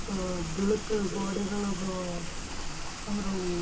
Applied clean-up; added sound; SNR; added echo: none; Rain; 3 dB; reverberation time 0.2 s.